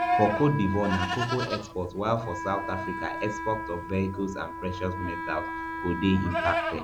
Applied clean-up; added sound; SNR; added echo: none; Livestock, farm animals, working animals + Wind instrument, woodwind instrument; 3 dB; none.